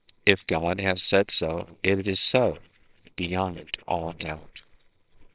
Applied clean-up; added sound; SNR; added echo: neural separator model SepFormer WHAMR!.